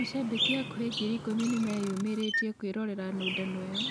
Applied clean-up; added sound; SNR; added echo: none; Camera + Chirp, tweet; 4 dB; none.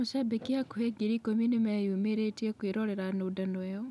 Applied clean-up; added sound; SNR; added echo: none; none; none; none.